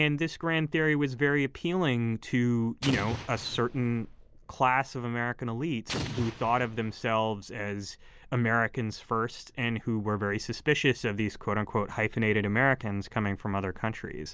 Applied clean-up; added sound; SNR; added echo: none; Explosion; 9 dB; none.